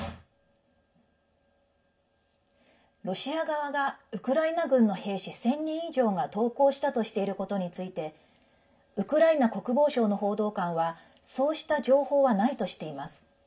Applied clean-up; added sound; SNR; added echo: none; none; none; reverberation time 0.3 s.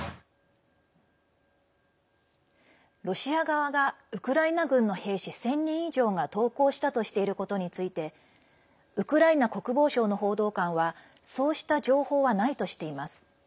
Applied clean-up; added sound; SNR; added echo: none; none; none; none.